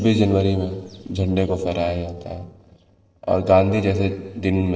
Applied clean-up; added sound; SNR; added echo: neural separator model SepFormer DNS4.